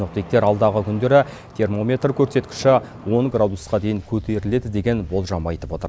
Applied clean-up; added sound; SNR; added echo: none; none; none; none.